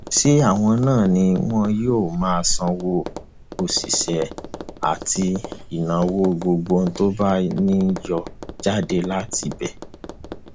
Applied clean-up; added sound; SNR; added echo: none; Tap; 13 dB; none.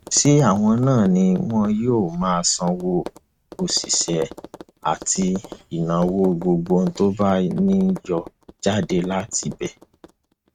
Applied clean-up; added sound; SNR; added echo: neural mask model RNNoise.